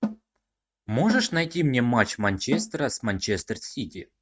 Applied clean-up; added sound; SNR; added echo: neural mask model RNNoise.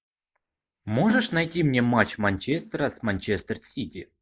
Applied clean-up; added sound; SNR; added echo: neural mask model Resemble Enhance denoiser.